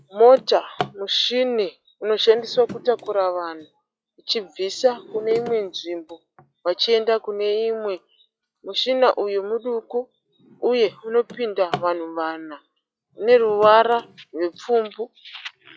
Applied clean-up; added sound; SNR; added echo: classical method log-MMSE.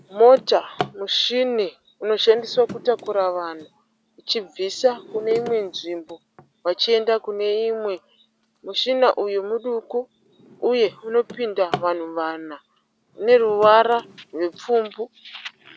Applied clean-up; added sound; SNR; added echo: none; Drawer open or close; 18 dB; none.